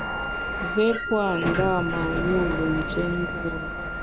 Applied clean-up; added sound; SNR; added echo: none; Sliding door + Wind instrument, woodwind instrument; 2 dB; none.